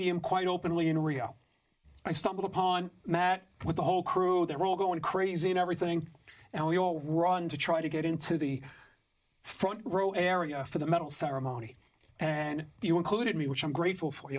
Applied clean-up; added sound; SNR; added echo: neural mask model Resemble Enhance denoiser.